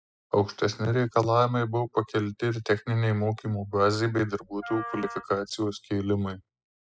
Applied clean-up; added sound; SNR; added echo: classical method spectral subtraction.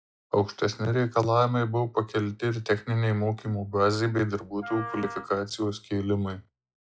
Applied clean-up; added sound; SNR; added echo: classical method log-MMSE.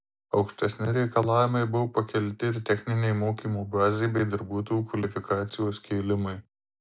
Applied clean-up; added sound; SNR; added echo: none; none; none; none.